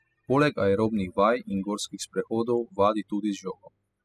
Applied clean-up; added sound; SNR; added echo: classical method spectral subtraction.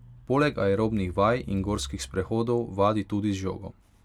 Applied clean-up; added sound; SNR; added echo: none; none; none; none.